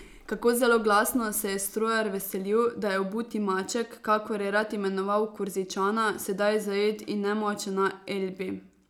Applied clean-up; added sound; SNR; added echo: none; none; none; none.